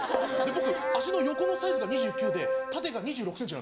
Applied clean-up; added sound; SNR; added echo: none; Keyboard (musical); -2 dB; none.